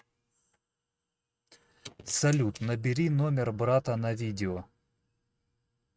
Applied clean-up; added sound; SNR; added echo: neural mask model RNNoise.